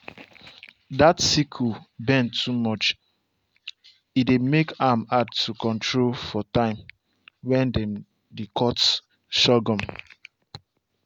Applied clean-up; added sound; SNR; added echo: none; none; none; none.